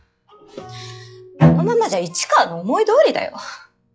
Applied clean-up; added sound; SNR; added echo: classical method log-MMSE.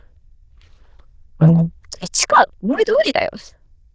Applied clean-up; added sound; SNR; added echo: neural diffusion model UNIVERSE++.